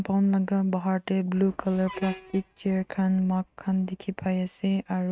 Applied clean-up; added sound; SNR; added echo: neural mask model RNNoise.